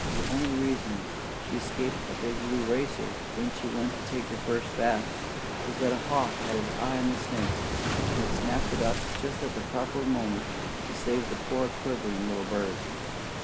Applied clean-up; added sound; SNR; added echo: none; Waves, surf; 1 dB; none.